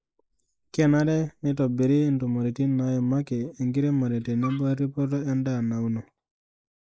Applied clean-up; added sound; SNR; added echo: neural mask model Resemble Enhance denoiser.